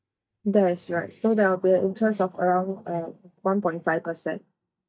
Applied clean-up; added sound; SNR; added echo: neural mask model DeepFilterNet 3.